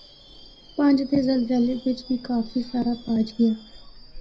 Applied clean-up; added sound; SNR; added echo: none; Screech / Subway, metro, underground; 19 dB; reverberation time 0.4 s.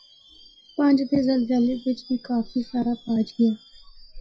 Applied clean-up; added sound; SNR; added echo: classical method WPE with log-MMSE.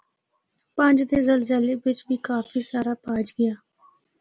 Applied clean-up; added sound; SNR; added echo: none; none; none; none.